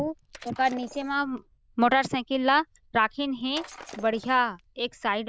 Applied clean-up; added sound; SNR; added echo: neural diffusion model UNIVERSE++.